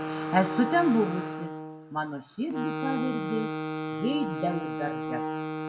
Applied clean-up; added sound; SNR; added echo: none; Wind instrument, woodwind instrument; 4 dB; none.